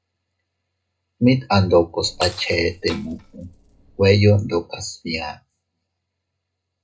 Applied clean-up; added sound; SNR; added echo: neural separator model SepFormer DNS4.